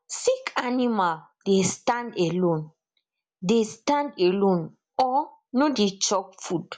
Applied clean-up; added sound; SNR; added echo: none; none; none; none.